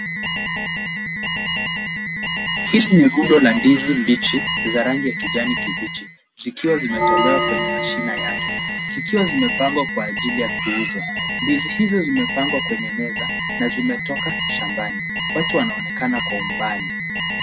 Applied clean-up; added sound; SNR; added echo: none; Alarm + Bell; 2 dB; none.